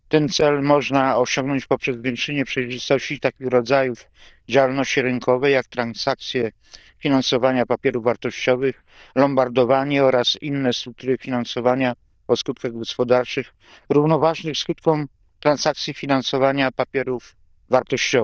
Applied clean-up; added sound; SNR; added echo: neural diffusion model UNIVERSE++.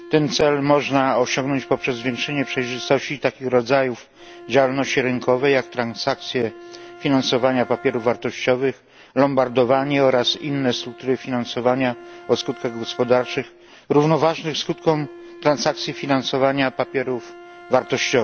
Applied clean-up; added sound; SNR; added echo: none; Bowed string instrument; 20 dB; none.